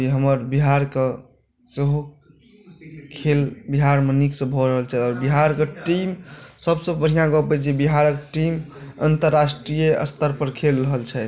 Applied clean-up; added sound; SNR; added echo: none; none; none; none.